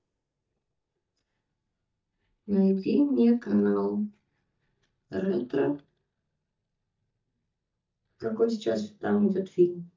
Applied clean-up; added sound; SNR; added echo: neural mask model DeepFilterNet 3.